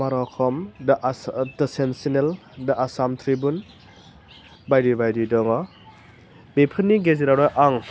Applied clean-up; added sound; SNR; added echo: none; none; none; none.